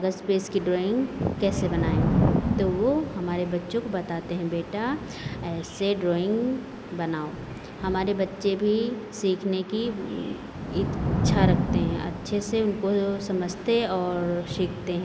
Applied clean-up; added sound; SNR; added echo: none; Thunder / Rain; 4 dB; none.